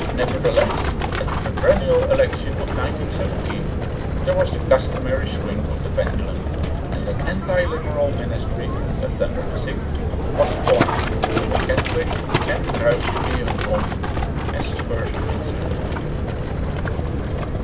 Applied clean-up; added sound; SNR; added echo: none; Livestock, farm animals, working animals; -3 dB; reverberation time 0.4 s.